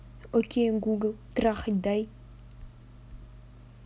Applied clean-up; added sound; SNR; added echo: none; none; none; none.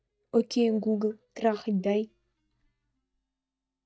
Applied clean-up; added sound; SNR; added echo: neural mask model DeepFilterNet 3.